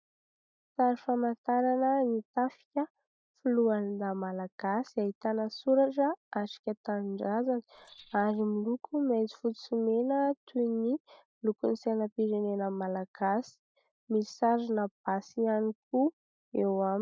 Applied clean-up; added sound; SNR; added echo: neural mask model DeepFilterNet 3.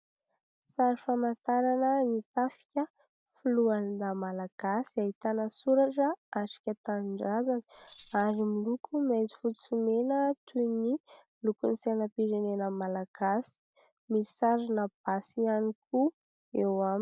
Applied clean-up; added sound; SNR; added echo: none; Keys jangling; 19 dB; none.